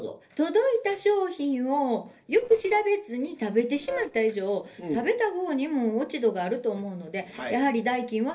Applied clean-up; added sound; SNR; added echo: neural separator model SepFormer DNS4.